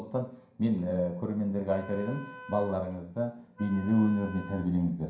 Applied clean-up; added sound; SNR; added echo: none; Wind instrument, woodwind instrument; 17 dB; reverberation time 0.5 s.